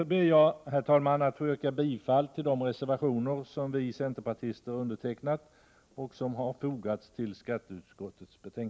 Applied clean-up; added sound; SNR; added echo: none; none; none; none.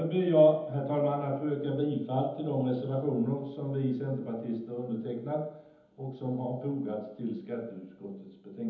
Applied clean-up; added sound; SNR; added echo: none; none; none; reverberation time 1.3 s.